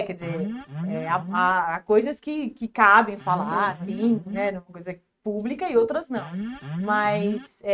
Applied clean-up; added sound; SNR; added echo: neural mask model RNNoise.